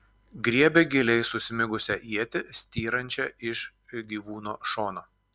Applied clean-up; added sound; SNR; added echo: none; none; none; none.